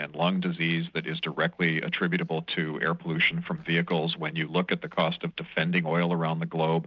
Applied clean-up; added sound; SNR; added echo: none; none; none; none.